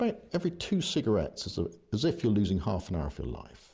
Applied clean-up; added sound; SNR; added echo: none; none; none; none.